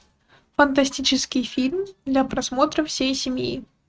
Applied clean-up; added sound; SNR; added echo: neural mask model RNNoise.